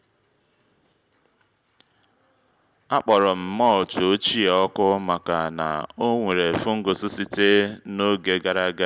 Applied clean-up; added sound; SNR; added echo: none; none; none; none.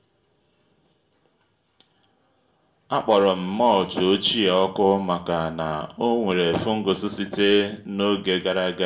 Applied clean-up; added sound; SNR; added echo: none; none; none; reverberation time 0.4 s.